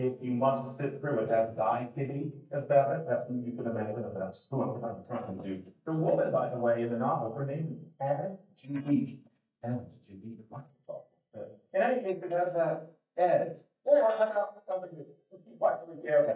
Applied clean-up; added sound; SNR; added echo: neural mask model DeepFilterNet 3.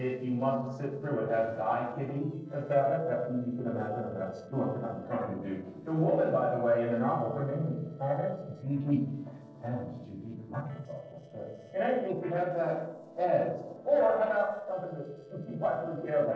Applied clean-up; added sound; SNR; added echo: neural separator model SepFormer DNS4.